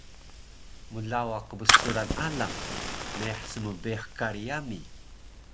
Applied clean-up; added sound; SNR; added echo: none; Fire; -3 dB; none.